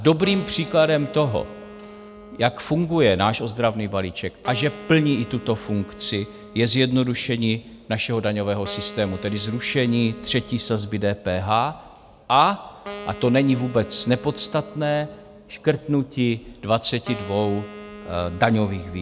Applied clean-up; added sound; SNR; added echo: none; Wind instrument, woodwind instrument; 18 dB; none.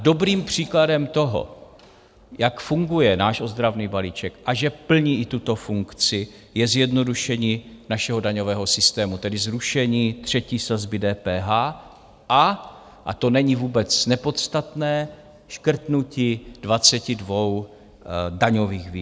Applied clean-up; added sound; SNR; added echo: none; none; none; none.